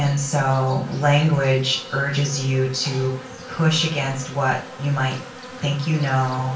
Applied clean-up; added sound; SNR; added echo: none; Insect; 16 dB; reverberation time 0.2 s.